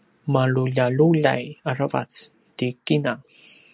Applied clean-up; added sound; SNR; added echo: none; none; none; none.